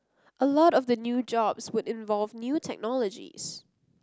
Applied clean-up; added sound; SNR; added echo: none; none; none; none.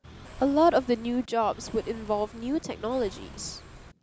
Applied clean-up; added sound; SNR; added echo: none; Engine / Car; 17 dB; none.